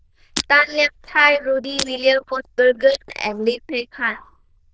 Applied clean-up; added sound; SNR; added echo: neural diffusion model UNIVERSE++.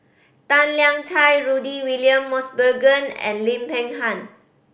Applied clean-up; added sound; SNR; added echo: none; none; none; none.